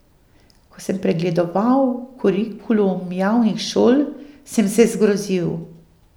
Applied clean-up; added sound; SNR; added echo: none; none; none; none.